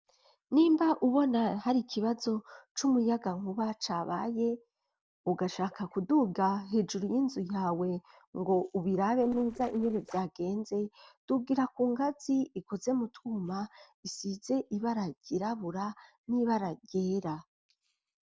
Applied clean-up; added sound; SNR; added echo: neural separator model SepFormer DNS4.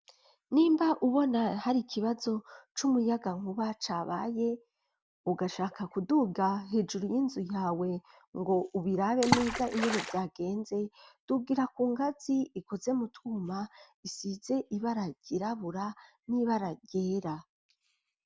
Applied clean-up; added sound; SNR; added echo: none; Water / Splash, splatter; 1 dB; none.